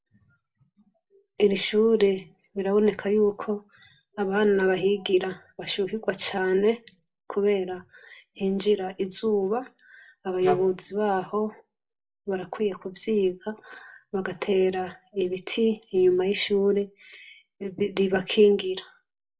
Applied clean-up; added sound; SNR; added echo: neural separator model SepFormer DNS4.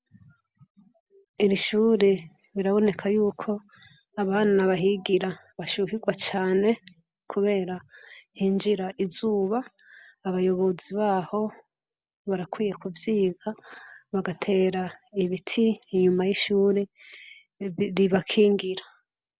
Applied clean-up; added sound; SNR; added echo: none; none; none; none.